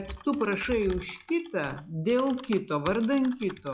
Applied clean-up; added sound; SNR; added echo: classical method log-MMSE.